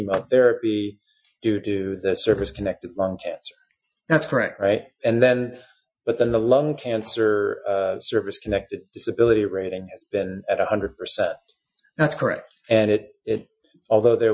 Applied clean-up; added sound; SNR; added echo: classical method Wiener filter.